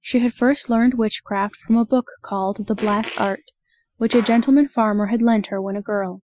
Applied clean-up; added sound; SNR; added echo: classical method Wiener filter.